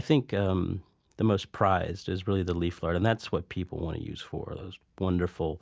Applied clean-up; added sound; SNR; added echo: none; none; none; none.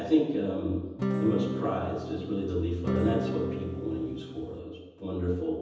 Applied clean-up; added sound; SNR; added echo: none; Acoustic guitar / Strum; 3 dB; reverberation time 1.1 s.